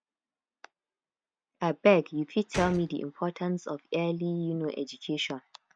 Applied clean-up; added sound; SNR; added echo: none; Gunshot, gunfire; 13 dB; none.